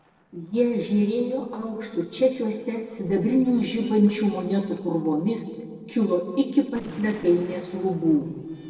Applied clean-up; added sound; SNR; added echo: neural separator model SepFormer DNS4.